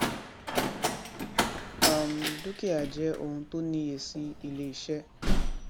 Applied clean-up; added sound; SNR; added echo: none; Slam; -3 dB; none.